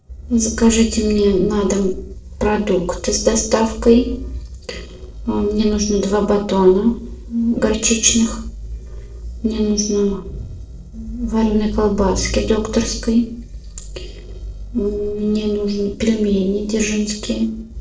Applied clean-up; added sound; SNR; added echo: neural separator model SepFormer DNS4.